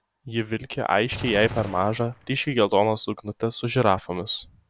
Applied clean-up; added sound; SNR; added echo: none; Gunshot, gunfire; 13 dB; none.